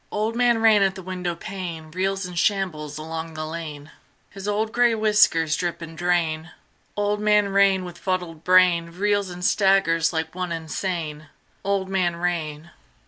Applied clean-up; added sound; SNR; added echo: none; none; none; none.